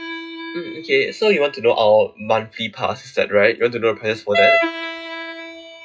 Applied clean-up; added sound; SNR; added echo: classical method WPE with log-MMSE.